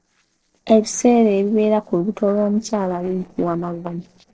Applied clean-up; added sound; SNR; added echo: neural separator model SepFormer DNS4.